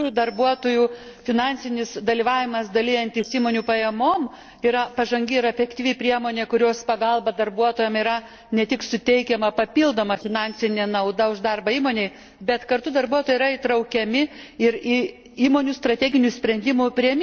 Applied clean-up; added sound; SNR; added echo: neural separator model SepFormer DNS4.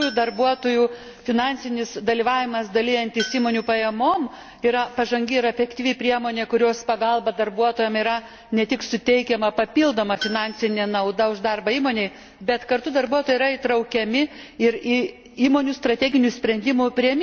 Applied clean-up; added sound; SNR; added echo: none; Tools; 12 dB; none.